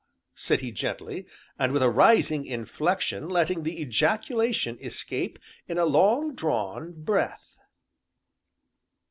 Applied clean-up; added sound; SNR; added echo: none; none; none; none.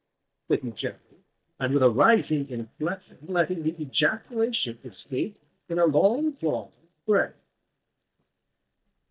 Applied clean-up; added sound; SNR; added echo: neural mask model DeepFilterNet 3.